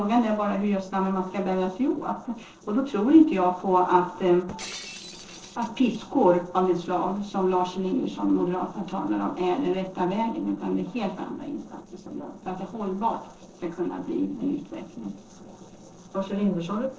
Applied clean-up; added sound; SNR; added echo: neural separator model SepFormer DNS4.